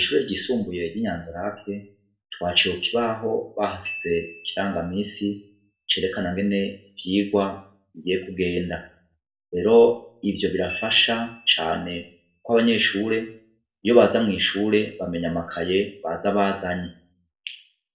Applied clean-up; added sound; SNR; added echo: none; Glockenspiel; 18 dB; reverberation time 0.4 s.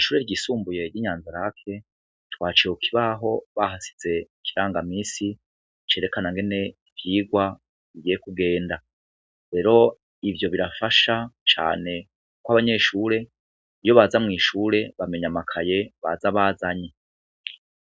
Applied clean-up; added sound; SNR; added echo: none; none; none; none.